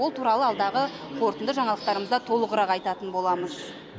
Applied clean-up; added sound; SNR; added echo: none; none; none; none.